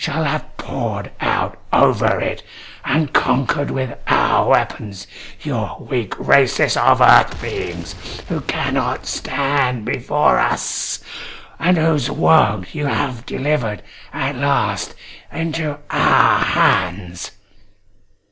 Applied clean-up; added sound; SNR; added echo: none; Boom; 18 dB; none.